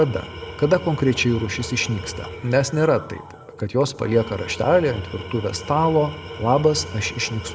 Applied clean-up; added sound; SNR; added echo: none; Tools; 13 dB; reverberation time 0.7 s.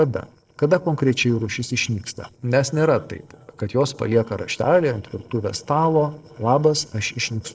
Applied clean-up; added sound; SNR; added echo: neural separator model SepFormer DNS4.